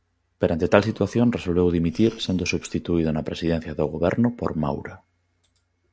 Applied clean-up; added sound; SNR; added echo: neural separator model SepFormer DNS4.